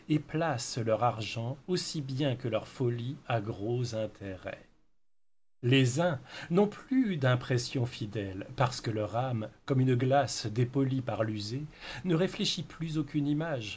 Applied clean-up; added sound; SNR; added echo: none; none; none; none.